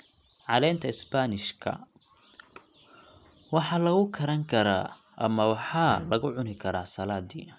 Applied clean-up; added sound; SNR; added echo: none; none; none; none.